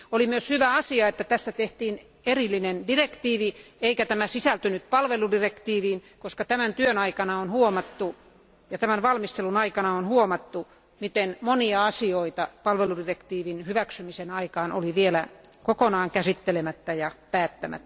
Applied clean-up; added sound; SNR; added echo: none; none; none; none.